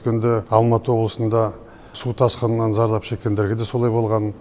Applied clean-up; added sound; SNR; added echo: none; none; none; none.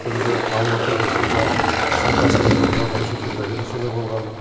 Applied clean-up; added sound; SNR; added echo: none; Engine; -4 dB; reverberation time 2.7 s.